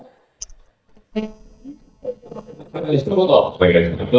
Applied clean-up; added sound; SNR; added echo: neural mask model DeepFilterNet 3.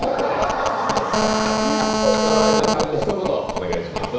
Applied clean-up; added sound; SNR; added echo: none; Telephone; 0 dB; reverberation time 1.0 s.